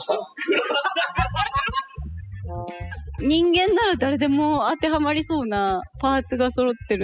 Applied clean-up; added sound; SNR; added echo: classical method spectral subtraction.